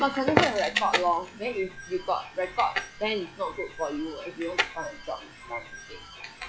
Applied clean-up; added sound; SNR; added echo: classical method log-MMSE.